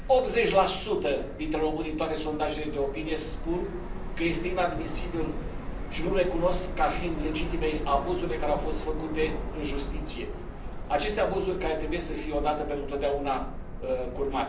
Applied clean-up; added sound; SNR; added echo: none; Subway, metro, underground; 4 dB; reverberation time 0.6 s.